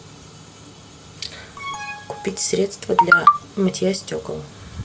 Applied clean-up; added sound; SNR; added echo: none; Alarm; 12 dB; none.